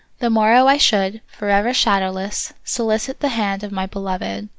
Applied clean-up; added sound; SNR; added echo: none; none; none; none.